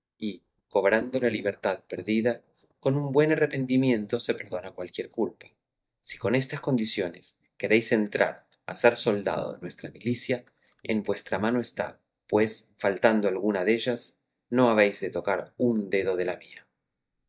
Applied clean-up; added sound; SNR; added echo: neural mask model DeepFilterNet 3.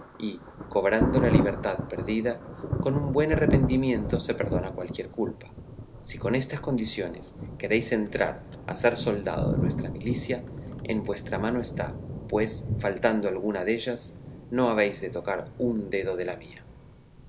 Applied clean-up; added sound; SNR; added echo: none; Thunder; 3 dB; none.